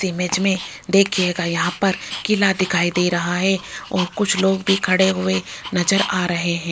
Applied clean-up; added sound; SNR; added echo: none; Dog; 12 dB; none.